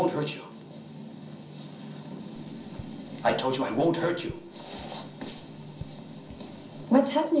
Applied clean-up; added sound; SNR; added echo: none; Raindrop / Drip; 19 dB; reverberation time 0.6 s.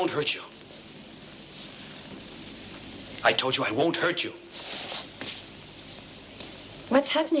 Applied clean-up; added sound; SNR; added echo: none; none; none; none.